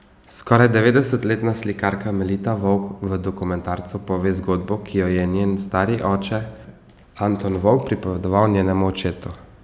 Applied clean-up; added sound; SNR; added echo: none; none; none; none.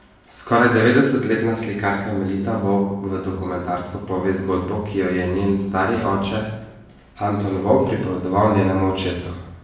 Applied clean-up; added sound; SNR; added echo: none; none; none; reverberation time 0.7 s.